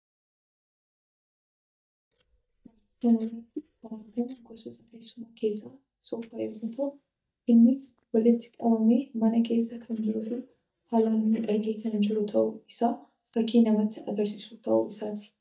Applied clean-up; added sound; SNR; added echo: neural mask model DeepFilterNet 3.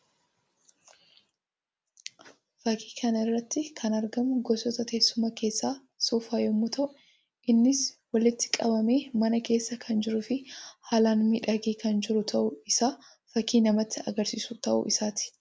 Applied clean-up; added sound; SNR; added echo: none; none; none; none.